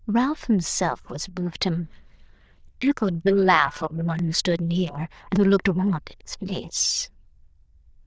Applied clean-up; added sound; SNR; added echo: neural diffusion model UNIVERSE++.